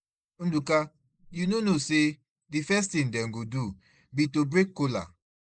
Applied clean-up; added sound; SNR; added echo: neural mask model Resemble Enhance denoiser.